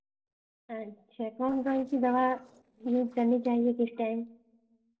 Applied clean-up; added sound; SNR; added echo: neural separator model SepFormer DNS4.